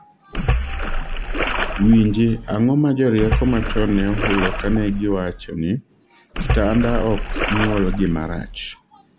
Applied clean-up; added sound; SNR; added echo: none; Splash, splatter; 2 dB; none.